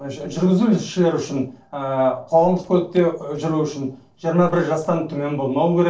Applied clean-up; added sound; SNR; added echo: neural separator model SepFormer DNS4.